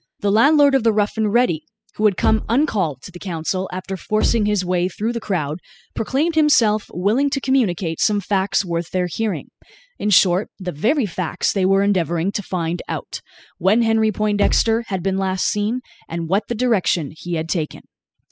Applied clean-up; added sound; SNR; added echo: classical method spectral subtraction.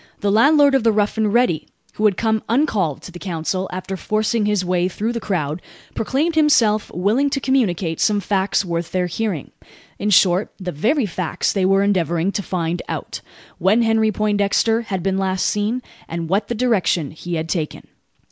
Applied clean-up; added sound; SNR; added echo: none; none; none; none.